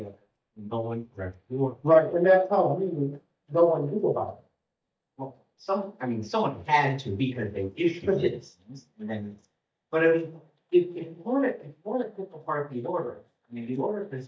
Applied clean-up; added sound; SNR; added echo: neural mask model DeepFilterNet 3.